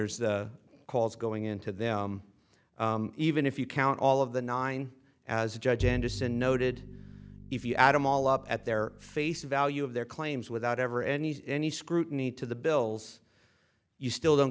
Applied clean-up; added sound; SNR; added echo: none; Bowed string instrument; 9 dB; none.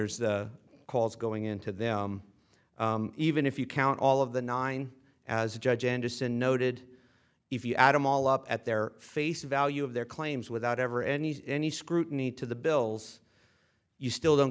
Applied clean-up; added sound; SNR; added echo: none; none; none; none.